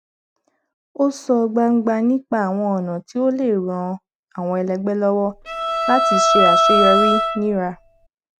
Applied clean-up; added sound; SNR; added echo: none; Bowed string instrument; -3 dB; none.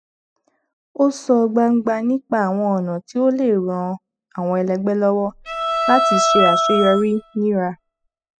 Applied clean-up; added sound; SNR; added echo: classical method spectral subtraction.